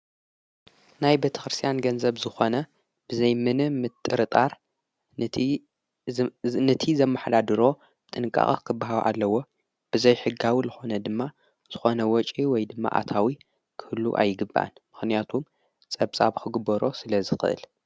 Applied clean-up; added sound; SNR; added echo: none; none; none; none.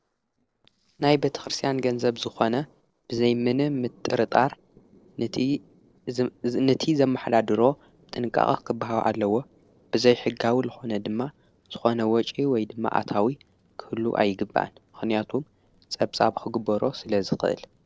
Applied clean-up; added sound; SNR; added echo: neural separator model SepFormer DNS4.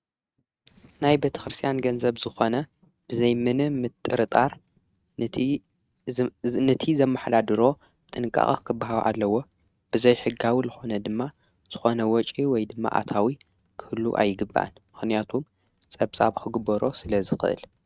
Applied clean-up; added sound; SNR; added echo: neural mask model RNNoise.